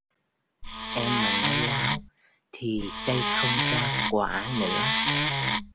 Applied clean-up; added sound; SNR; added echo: none; Wood; -5 dB; none.